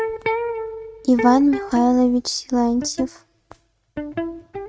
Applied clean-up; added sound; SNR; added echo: neural mask model RNNoise.